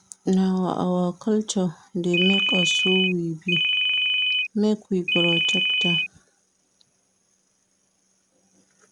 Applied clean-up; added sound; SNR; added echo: none; Ringtone; -4 dB; none.